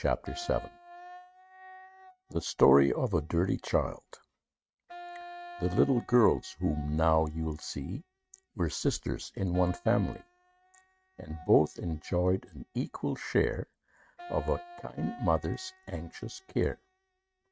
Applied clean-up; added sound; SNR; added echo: neural mask model RNNoise.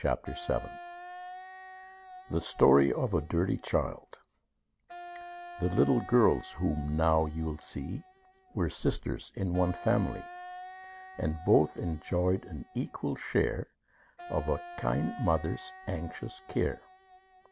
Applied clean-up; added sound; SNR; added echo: none; Wind instrument, woodwind instrument; 17 dB; none.